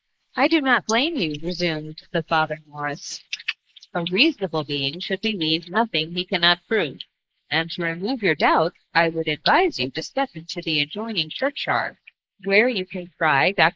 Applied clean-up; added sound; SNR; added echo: neural mask model Resemble Enhance denoiser.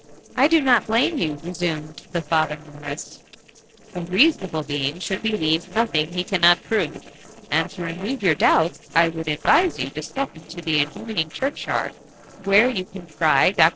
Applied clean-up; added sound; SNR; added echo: neural separator model SepFormer DNS4.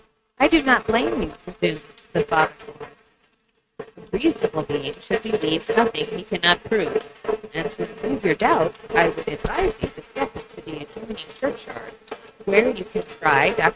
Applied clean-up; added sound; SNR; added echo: neural mask model RNNoise.